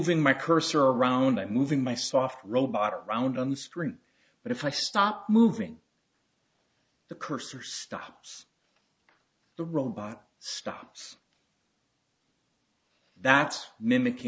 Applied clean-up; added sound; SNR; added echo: none; none; none; none.